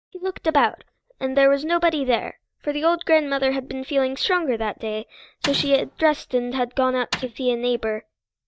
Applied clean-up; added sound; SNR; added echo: neural mask model DeepFilterNet 3.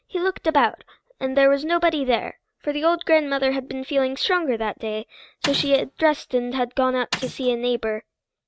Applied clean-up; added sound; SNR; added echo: neural mask model RNNoise.